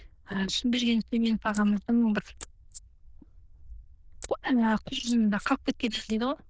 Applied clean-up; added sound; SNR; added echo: neural diffusion model UNIVERSE++.